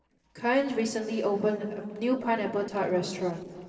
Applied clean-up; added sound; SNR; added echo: neural separator model SepFormer DNS4.